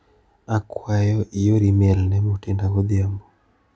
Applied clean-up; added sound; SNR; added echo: none; none; none; none.